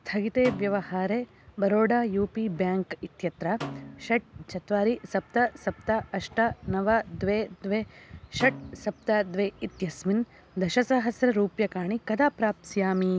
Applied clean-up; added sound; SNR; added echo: none; Snare drum; 17 dB; none.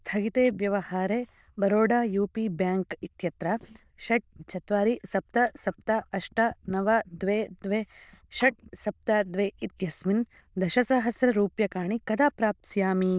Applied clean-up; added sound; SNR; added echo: neural diffusion model UNIVERSE++.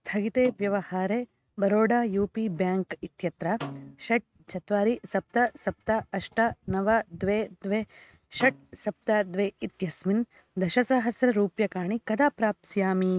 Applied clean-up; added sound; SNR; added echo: neural mask model RNNoise.